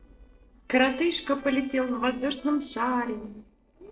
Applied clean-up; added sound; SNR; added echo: neural separator model SepFormer DNS4.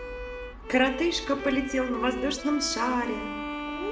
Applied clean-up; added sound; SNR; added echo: none; Bowed string instrument; 9 dB; reverberation time 1.3 s.